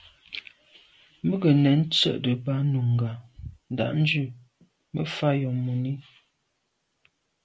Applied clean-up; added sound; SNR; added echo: none; none; none; none.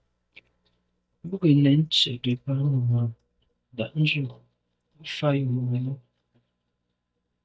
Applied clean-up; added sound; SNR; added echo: neural mask model DeepFilterNet 3.